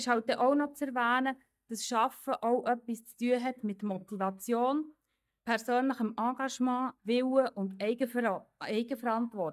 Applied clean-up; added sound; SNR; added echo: neural mask model DeepFilterNet 3.